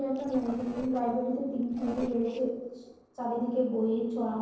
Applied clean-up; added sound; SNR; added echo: neural separator model SepFormer DNS4.